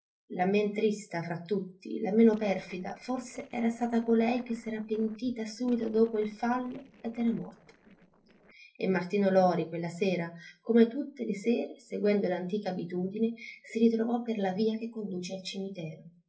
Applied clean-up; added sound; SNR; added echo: neural separator model SepFormer DNS4.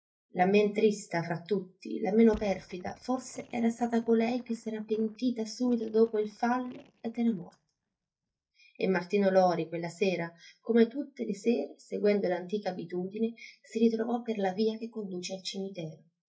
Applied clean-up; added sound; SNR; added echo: neural mask model DeepFilterNet 3.